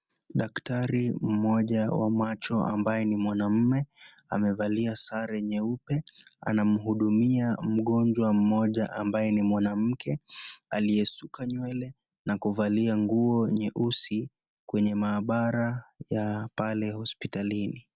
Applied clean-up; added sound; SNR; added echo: none; none; none; none.